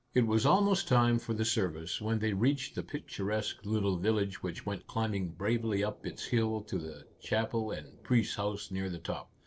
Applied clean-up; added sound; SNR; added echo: neural separator model SepFormer DNS4.